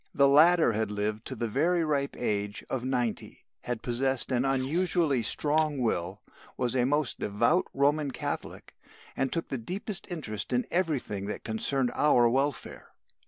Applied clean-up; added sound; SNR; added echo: none; Packing tape, duct tape; 16 dB; none.